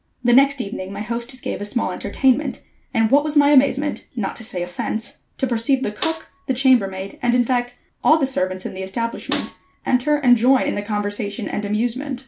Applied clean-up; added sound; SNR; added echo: none; Snare drum; 14 dB; none.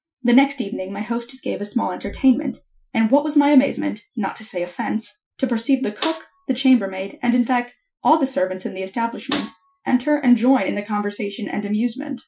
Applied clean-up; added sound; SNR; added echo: classical method Wiener filter.